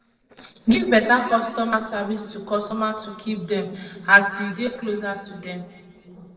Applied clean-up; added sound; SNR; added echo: neural separator model SepFormer DNS4.